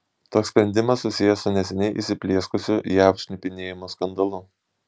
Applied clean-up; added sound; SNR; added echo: none; none; none; none.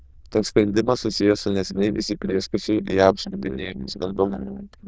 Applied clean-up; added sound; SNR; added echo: neural diffusion model UNIVERSE++.